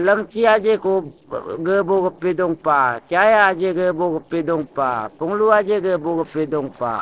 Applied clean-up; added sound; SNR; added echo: neural separator model SepFormer DNS4.